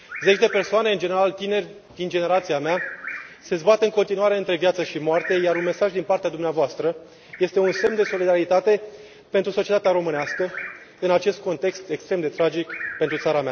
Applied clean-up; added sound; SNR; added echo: none; Bird vocalization, bird call, bird song; 15 dB; none.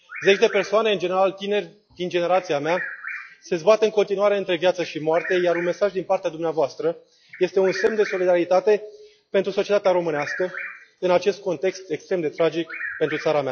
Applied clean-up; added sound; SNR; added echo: classical method log-MMSE.